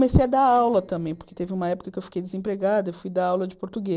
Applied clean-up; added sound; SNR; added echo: neural separator model SepFormer DNS4.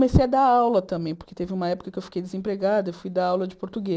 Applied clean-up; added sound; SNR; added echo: neural mask model Resemble Enhance denoiser.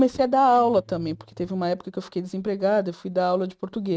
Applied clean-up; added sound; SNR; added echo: neural mask model RNNoise.